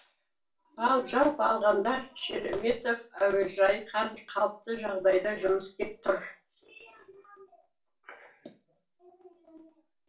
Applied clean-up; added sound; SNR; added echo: none; none; none; reverberation time 0.3 s.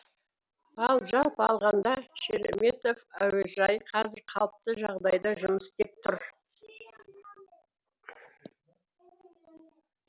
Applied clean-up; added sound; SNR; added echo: none; none; none; none.